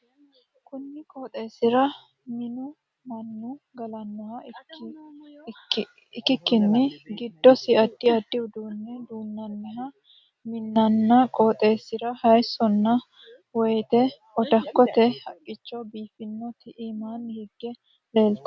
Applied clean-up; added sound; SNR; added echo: none; none; none; none.